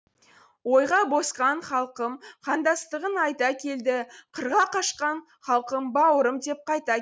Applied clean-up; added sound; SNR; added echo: none; none; none; none.